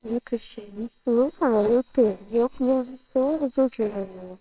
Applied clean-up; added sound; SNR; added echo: neural separator model SepFormer WHAMR!.